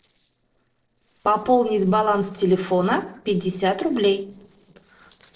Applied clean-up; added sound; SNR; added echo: neural separator model SepFormer DNS4.